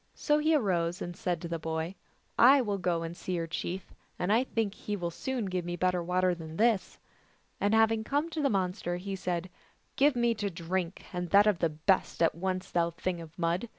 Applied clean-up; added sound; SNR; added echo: none; none; none; none.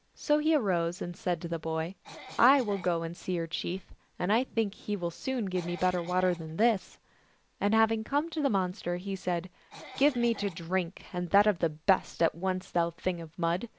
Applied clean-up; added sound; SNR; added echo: none; Cough; 17 dB; none.